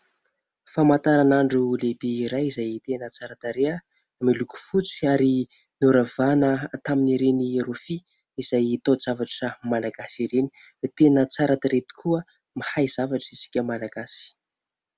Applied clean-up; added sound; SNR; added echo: none; none; none; none.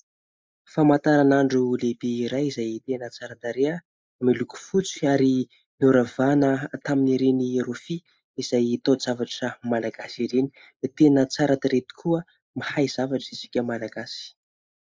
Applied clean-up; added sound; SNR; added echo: neural mask model Resemble Enhance denoiser.